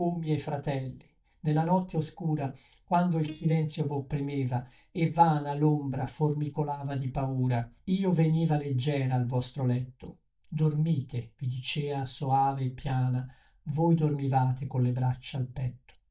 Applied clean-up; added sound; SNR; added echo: neural mask model DeepFilterNet 3.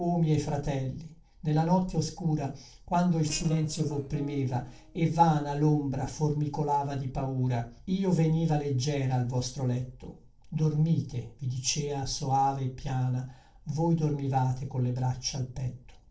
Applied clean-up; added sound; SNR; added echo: neural separator model SepFormer DNS4.